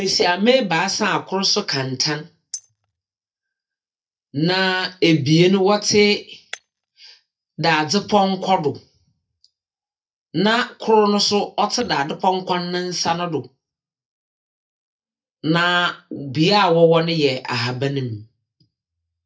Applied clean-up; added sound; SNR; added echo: neural mask model DeepFilterNet 3.